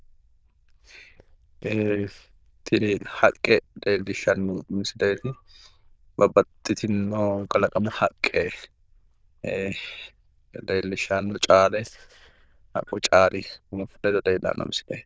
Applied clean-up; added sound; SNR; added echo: neural diffusion model UNIVERSE++.